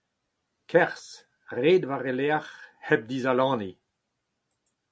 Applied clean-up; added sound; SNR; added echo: none; none; none; none.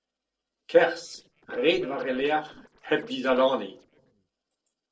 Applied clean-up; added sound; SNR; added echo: neural separator model SepFormer DNS4.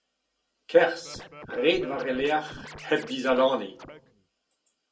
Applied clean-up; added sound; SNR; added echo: none; Scratching (performance technique); 17 dB; reverberation time 0.2 s.